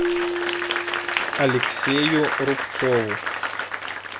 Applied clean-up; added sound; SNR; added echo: none; Marimba, xylophone + Applause / Crowd; 0 dB; none.